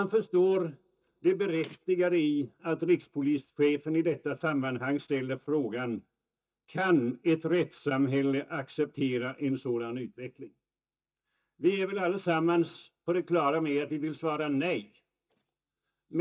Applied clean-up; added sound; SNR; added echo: neural mask model DeepFilterNet 3.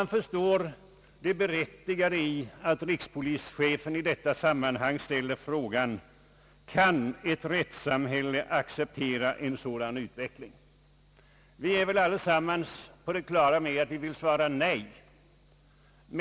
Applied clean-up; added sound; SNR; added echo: none; none; none; none.